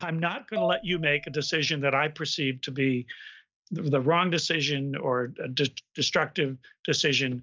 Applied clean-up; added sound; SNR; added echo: neural mask model DeepFilterNet 3.